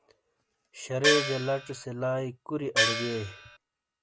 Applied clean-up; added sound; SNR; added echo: none; Gong; -3 dB; none.